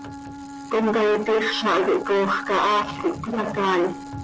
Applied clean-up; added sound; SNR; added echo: none; Wind instrument, woodwind instrument; 14 dB; none.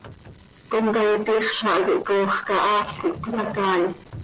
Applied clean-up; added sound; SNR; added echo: none; none; none; none.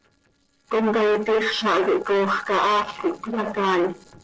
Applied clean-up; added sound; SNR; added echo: neural separator model SepFormer DNS4.